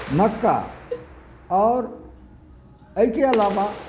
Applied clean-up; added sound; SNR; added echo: none; Clapping + Cowbell; 15 dB; none.